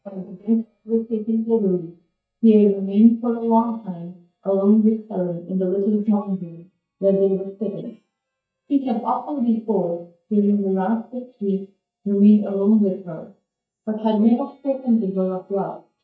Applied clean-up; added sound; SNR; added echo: neural mask model DeepFilterNet 3.